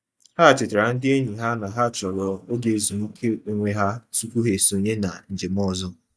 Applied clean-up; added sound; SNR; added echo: neural mask model DeepFilterNet 3.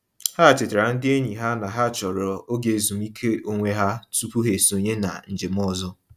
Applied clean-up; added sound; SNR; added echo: none; none; none; none.